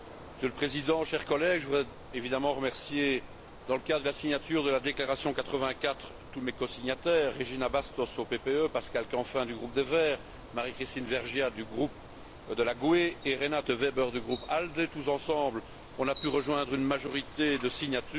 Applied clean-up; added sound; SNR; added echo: none; Bicycle; 15 dB; none.